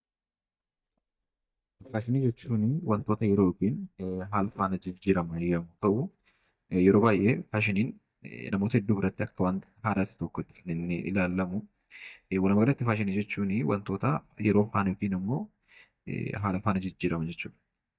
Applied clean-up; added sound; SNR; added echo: neural mask model DeepFilterNet 3.